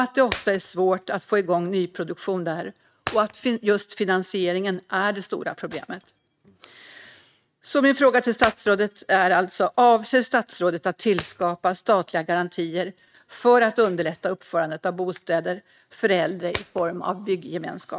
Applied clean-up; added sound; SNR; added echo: neural mask model RNNoise.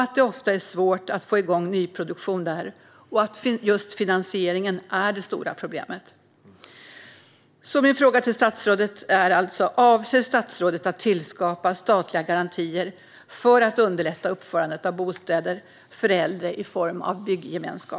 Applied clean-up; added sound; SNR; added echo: none; none; none; none.